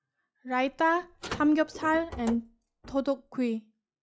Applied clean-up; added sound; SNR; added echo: classical method log-MMSE.